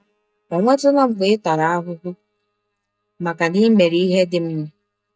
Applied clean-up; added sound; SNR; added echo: neural mask model DeepFilterNet 3.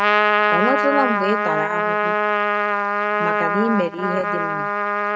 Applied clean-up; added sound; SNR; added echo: neural mask model RNNoise.